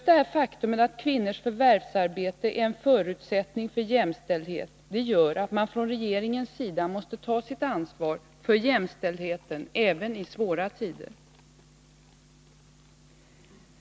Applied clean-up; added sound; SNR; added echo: none; none; none; none.